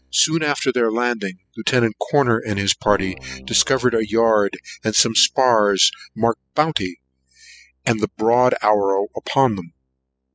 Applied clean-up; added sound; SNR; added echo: classical method spectral subtraction.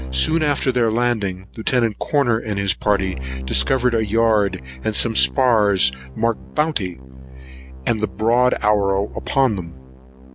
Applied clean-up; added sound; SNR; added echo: none; Keyboard (musical); 13 dB; none.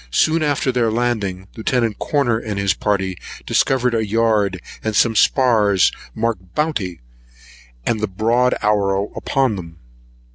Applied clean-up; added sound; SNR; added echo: none; none; none; none.